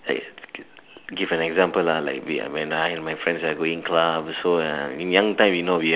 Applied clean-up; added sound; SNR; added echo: none; none; none; none.